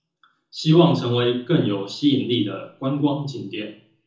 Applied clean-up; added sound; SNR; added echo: none; none; none; reverberation time 0.5 s.